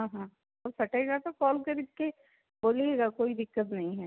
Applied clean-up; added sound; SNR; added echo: none; none; none; none.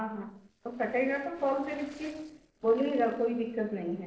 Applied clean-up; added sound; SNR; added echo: neural separator model SepFormer DNS4.